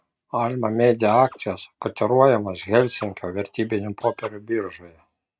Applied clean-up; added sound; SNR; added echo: neural mask model RNNoise.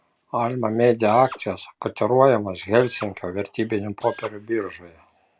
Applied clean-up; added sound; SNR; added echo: none; Drill; 19 dB; none.